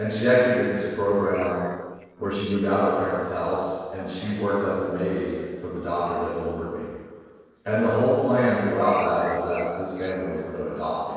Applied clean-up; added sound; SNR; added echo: neural separator model SepFormer DNS4.